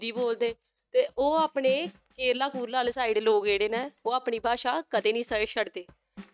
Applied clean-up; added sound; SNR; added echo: neural mask model RNNoise.